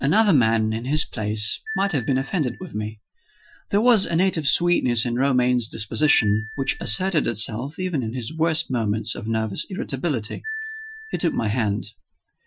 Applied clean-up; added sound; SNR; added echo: classical method Wiener filter.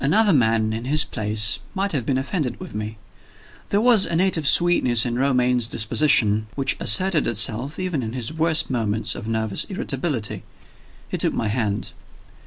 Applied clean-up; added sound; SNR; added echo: none; none; none; none.